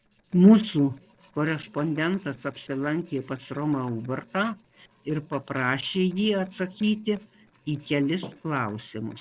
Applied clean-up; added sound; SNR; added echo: neural separator model SepFormer DNS4.